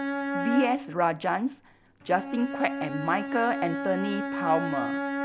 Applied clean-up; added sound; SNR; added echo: none; Bowed string instrument; 4 dB; none.